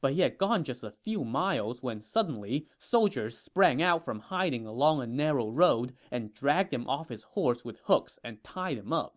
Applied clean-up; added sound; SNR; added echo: none; none; none; none.